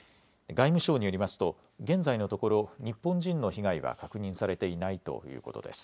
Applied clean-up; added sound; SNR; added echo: none; none; none; none.